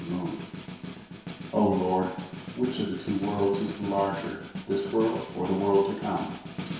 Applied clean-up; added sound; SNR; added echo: none; Snare drum; 10 dB; reverberation time 0.7 s.